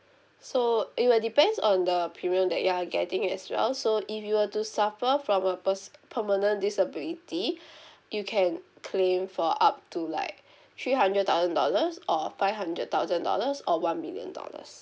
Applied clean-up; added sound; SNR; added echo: none; none; none; none.